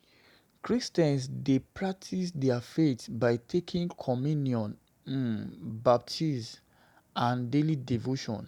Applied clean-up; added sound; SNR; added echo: none; none; none; none.